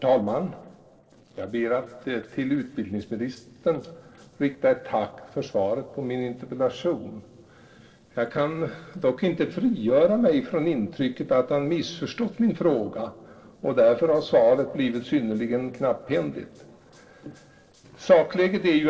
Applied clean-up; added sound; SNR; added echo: neural separator model SepFormer DNS4.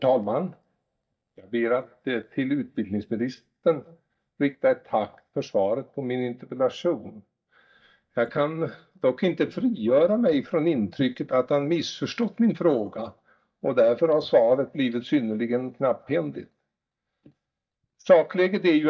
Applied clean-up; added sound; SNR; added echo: neural mask model DeepFilterNet 3.